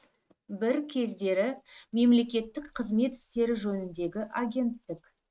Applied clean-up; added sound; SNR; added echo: neural mask model RNNoise.